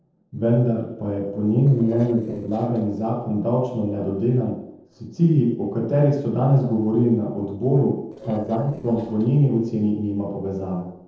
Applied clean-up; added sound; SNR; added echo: neural separator model SepFormer DNS4.